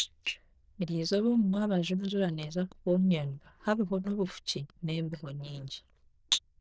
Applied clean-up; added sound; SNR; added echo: neural diffusion model UNIVERSE++.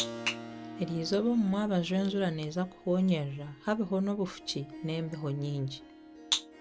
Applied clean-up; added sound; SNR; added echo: none; Keyboard (musical) + Harp; 15 dB; none.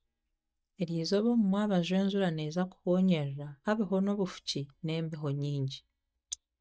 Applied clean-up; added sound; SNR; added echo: neural mask model DeepFilterNet 3.